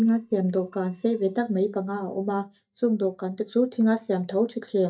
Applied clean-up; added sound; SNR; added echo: neural mask model DeepFilterNet 3.